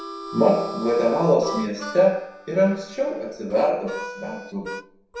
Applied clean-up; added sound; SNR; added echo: none; Harmonica; 12 dB; reverberation time 0.7 s.